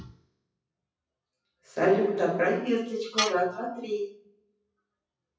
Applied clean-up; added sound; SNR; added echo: classical method WPE with log-MMSE.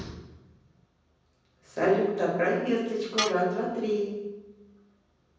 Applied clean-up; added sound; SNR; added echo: none; Tools; 3 dB; reverberation time 1.1 s.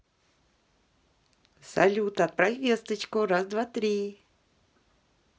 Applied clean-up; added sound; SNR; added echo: none; none; none; none.